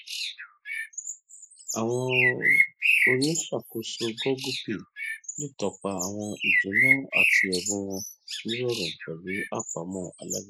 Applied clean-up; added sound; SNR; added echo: neural mask model Resemble Enhance denoiser.